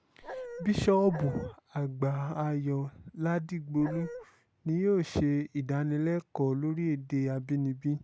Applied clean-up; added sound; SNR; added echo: none; Dog; 11 dB; none.